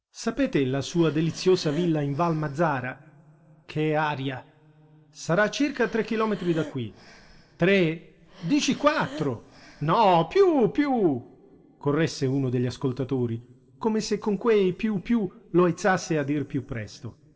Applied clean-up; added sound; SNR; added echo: none; Breathing; 19 dB; reverberation time 1.6 s.